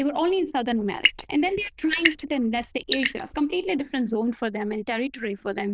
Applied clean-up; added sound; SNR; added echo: neural diffusion model UNIVERSE++.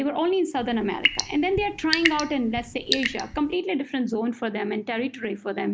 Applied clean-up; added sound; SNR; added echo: none; Drip / Sink (filling or washing) / Water tap, faucet / Water; 4 dB; none.